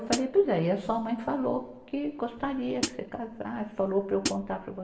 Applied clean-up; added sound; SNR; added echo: none; Hi-hat; 4 dB; reverberation time 0.8 s.